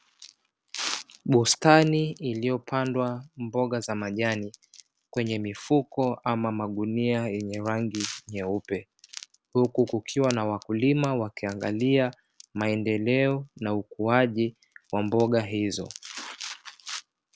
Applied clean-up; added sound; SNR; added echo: none; none; none; none.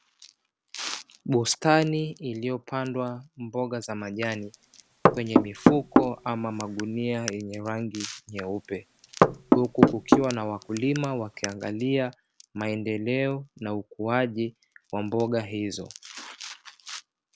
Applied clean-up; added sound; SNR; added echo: none; Knock / Wood; -4 dB; none.